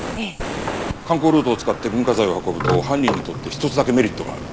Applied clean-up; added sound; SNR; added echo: none; Sliding door + Fire; 7 dB; none.